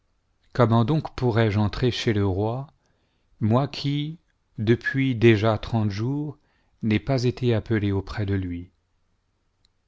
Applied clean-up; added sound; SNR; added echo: none; none; none; none.